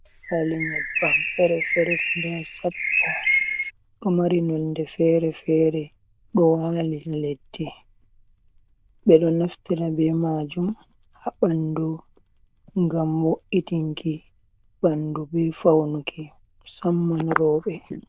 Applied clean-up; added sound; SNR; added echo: neural diffusion model UNIVERSE++.